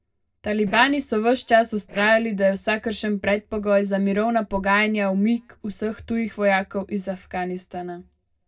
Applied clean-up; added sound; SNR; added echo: neural separator model SepFormer DNS4.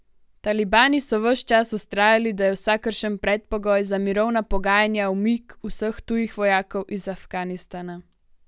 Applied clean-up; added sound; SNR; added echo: none; none; none; none.